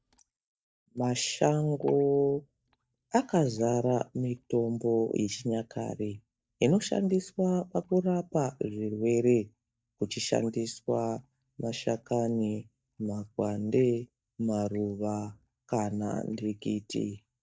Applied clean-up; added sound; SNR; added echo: neural mask model DeepFilterNet 3.